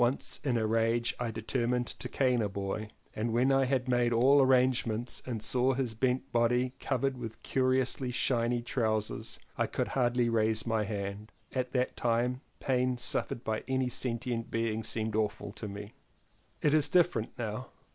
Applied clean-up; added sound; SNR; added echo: none; none; none; none.